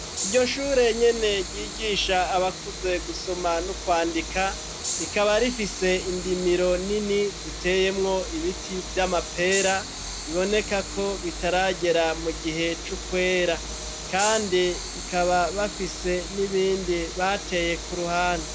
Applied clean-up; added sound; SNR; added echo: none; Train; 8 dB; none.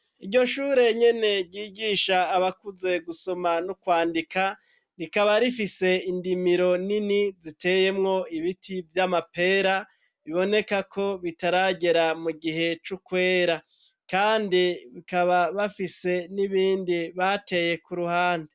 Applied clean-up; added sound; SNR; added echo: none; none; none; none.